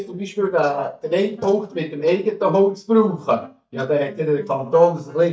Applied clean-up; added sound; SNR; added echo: neural mask model DeepFilterNet 3.